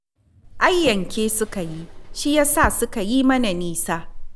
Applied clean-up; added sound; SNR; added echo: none; Drawer open or close; 9 dB; none.